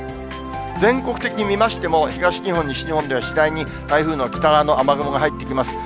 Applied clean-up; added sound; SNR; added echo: none; Bowed string instrument; 19 dB; none.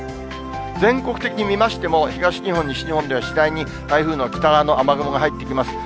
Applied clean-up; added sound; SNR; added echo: none; none; none; none.